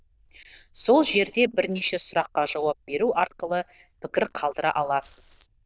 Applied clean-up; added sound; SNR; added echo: neural diffusion model UNIVERSE++.